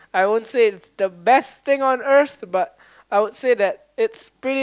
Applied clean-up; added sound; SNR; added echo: none; none; none; none.